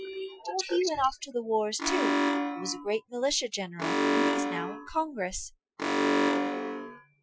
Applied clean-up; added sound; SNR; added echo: classical method Wiener filter.